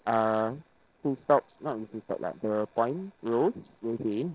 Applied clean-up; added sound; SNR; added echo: neural separator model SepFormer DNS4.